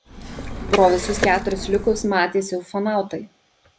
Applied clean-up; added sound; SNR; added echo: none; Liquid; 7 dB; none.